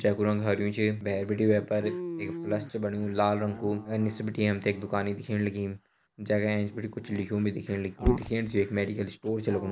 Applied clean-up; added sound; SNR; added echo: none; Dog; 10 dB; none.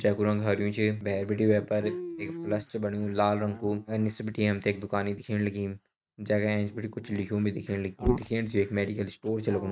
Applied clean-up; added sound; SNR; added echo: neural mask model RNNoise.